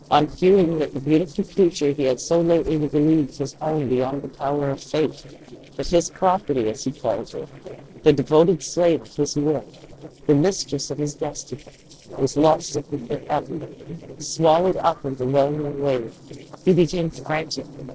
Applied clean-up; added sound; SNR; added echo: neural separator model SepFormer DNS4.